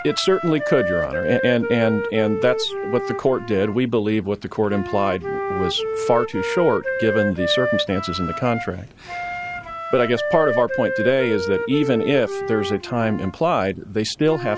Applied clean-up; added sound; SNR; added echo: none; Wind instrument, woodwind instrument; 5 dB; none.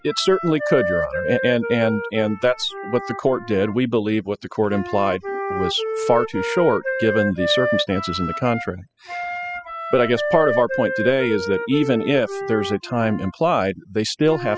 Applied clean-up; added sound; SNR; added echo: classical method spectral subtraction.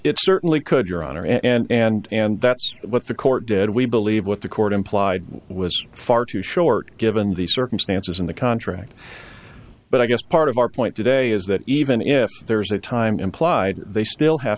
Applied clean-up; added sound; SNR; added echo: none; none; none; none.